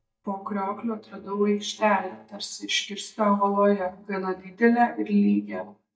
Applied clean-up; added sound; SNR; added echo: neural mask model DeepFilterNet 3.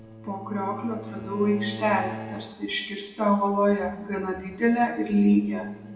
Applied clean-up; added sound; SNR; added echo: none; Bowed string instrument; 16 dB; reverberation time 1.2 s.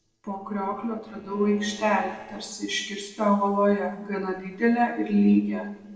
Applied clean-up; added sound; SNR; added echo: neural separator model SepFormer DNS4.